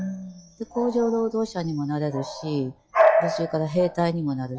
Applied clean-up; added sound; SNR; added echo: classical method log-MMSE.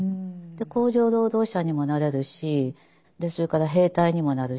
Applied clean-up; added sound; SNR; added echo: none; none; none; none.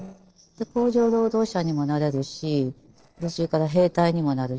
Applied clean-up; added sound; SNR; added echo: neural separator model SepFormer DNS4.